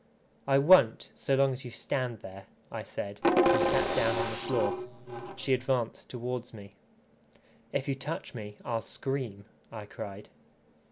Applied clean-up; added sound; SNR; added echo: none; Percussion; -3 dB; none.